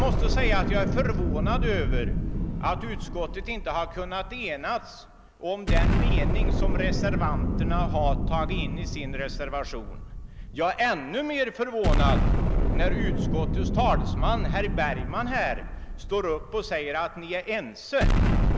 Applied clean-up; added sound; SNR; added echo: none; Explosion; -5 dB; none.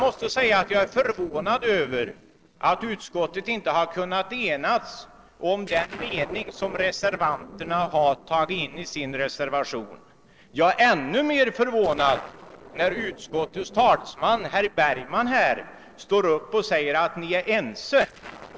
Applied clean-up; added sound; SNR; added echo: neural separator model SepFormer DNS4.